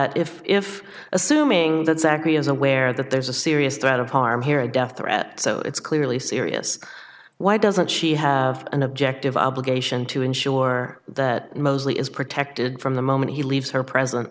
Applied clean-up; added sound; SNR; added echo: none; none; none; none.